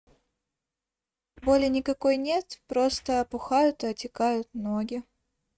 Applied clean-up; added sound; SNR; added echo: neural mask model RNNoise.